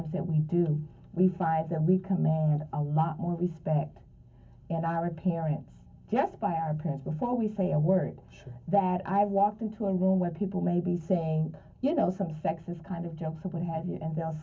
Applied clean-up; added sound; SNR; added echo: none; none; none; reverberation time 0.3 s.